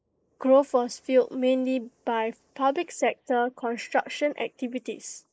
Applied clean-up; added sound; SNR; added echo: neural mask model Resemble Enhance denoiser.